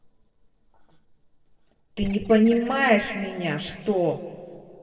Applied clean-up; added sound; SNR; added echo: neural separator model SepFormer DNS4.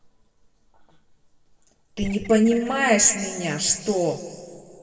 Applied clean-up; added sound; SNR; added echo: none; Bird; 18 dB; reverberation time 2.4 s.